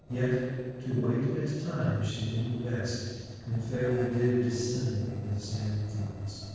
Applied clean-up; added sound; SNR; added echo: neural separator model SepFormer DNS4.